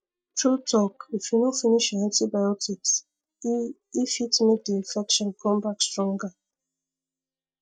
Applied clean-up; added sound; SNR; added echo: neural mask model DeepFilterNet 3.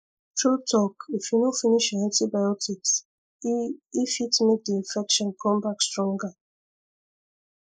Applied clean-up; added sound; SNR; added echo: neural mask model Resemble Enhance denoiser.